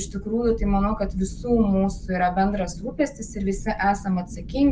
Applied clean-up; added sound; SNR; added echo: none; Thunderstorm; 9 dB; none.